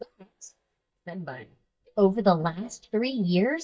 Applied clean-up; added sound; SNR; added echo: neural mask model DeepFilterNet 3.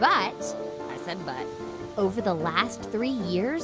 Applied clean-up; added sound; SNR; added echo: none; none; none; none.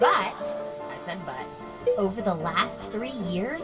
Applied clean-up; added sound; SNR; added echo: none; Cowbell; 5 dB; reverberation time 2.1 s.